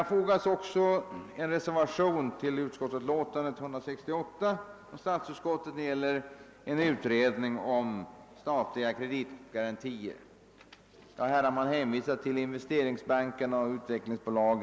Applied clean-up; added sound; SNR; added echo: none; none; none; none.